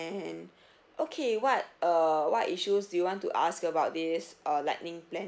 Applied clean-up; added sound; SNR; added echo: none; none; none; none.